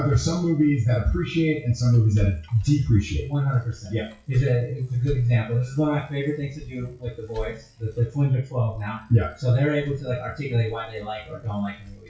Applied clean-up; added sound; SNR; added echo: classical method WPE with log-MMSE.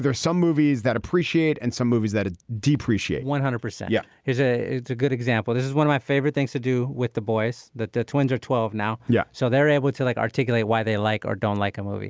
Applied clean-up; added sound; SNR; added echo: none; none; none; none.